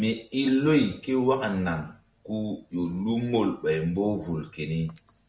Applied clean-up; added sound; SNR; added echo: none; none; none; none.